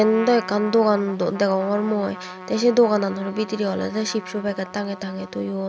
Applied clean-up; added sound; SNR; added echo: none; Trumpet; 15 dB; none.